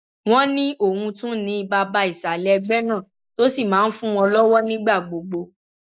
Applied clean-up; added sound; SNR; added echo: neural mask model Resemble Enhance denoiser.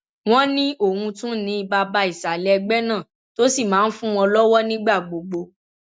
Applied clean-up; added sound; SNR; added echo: none; none; none; none.